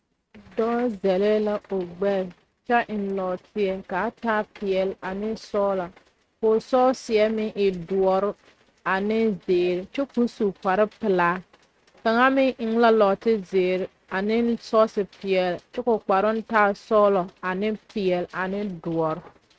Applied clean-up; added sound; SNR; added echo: neural mask model RNNoise.